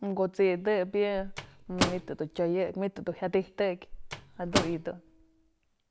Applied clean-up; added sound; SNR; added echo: none; Microwave oven; 6 dB; none.